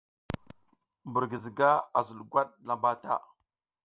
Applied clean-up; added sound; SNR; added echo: none; none; none; none.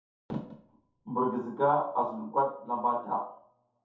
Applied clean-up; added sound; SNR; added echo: none; none; none; reverberation time 0.5 s.